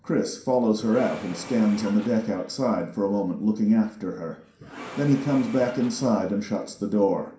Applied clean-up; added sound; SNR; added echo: none; Engine / Mechanisms; 18 dB; reverberation time 0.5 s.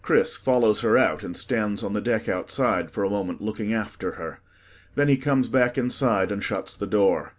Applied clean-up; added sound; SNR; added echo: none; none; none; none.